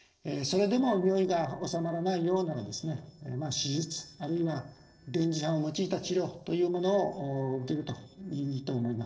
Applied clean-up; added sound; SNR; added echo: neural separator model SepFormer DNS4.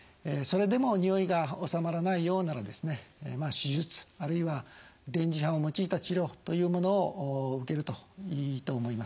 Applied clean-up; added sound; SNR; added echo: none; none; none; none.